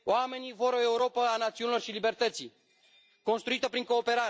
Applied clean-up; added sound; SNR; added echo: none; none; none; none.